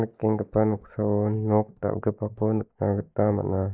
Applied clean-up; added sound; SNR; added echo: neural mask model DeepFilterNet 3.